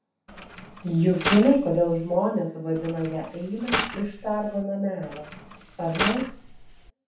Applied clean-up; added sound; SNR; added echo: none; Mechanisms; 7 dB; reverberation time 0.7 s.